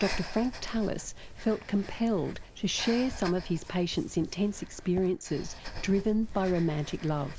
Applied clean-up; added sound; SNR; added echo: none; Breathing; 10 dB; none.